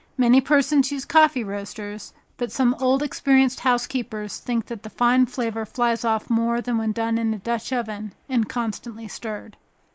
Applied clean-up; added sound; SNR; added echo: neural mask model Resemble Enhance denoiser.